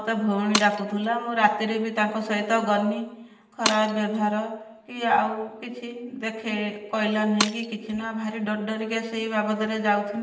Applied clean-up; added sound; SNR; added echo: none; Shatter; 11 dB; reverberation time 0.9 s.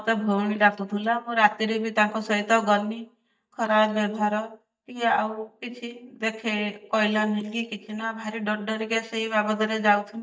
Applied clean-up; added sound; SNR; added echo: neural mask model DeepFilterNet 3.